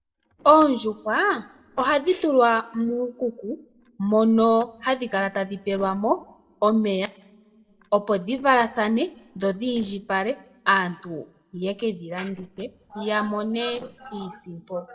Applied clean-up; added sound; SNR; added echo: neural separator model SepFormer DNS4.